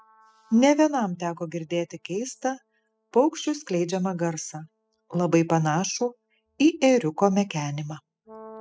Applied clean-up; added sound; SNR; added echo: classical method spectral subtraction.